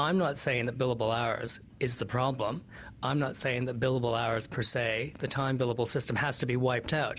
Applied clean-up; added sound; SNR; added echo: none; none; none; none.